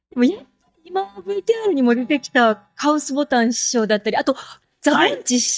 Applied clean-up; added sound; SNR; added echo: neural mask model DeepFilterNet 3.